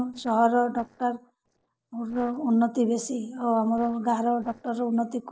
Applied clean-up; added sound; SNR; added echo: neural separator model SepFormer DNS4.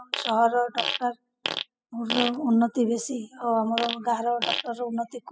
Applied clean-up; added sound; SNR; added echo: classical method spectral subtraction.